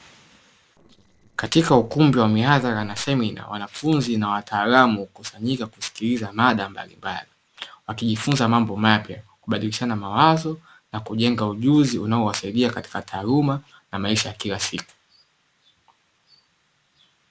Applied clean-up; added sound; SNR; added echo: neural separator model SepFormer DNS4.